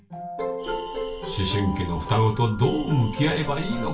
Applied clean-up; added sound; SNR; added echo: none; none; none; reverberation time 0.3 s.